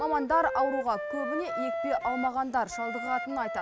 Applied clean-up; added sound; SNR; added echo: none; Wind instrument, woodwind instrument; 5 dB; none.